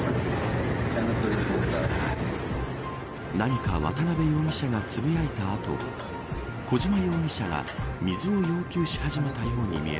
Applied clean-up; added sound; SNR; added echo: none; none; none; none.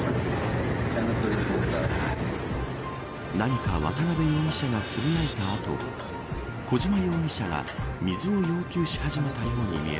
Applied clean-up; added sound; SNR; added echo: none; Screech; 18 dB; none.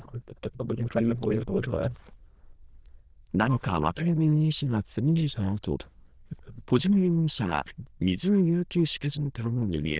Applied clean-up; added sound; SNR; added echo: neural diffusion model UNIVERSE++.